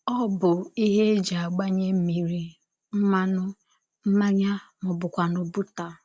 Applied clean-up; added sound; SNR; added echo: none; none; none; none.